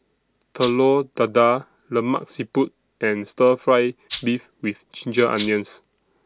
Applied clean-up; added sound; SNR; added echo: none; Rattle (instrument); 12 dB; none.